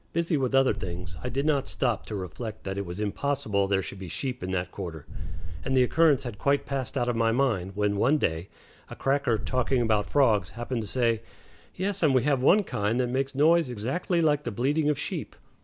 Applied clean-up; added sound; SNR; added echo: none; Boom; 5 dB; none.